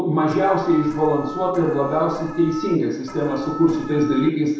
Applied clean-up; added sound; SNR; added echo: none; Alarm; 15 dB; reverberation time 0.7 s.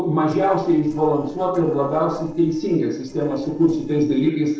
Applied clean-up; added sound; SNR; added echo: neural separator model SepFormer DNS4.